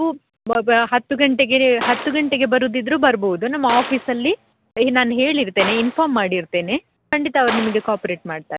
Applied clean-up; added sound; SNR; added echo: none; Gunshot, gunfire; 12 dB; none.